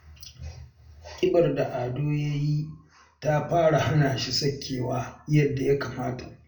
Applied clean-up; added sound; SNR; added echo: none; none; none; reverberation time 0.3 s.